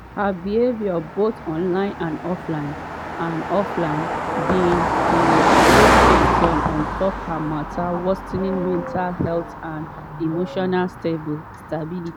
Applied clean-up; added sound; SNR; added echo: none; Car passing by; -2 dB; none.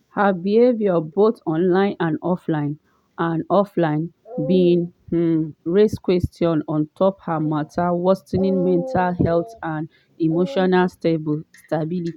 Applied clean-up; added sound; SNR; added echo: none; none; none; none.